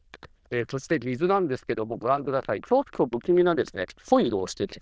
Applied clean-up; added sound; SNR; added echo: neural diffusion model UNIVERSE++.